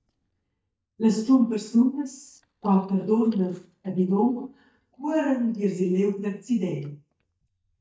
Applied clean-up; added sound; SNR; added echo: neural mask model DeepFilterNet 3.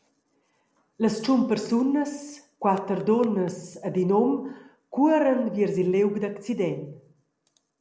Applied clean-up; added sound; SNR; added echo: none; none; none; none.